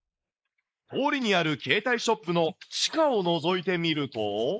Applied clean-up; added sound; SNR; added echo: neural mask model Resemble Enhance denoiser.